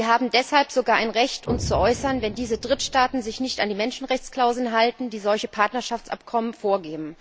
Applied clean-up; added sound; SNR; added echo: none; Explosion; 13 dB; none.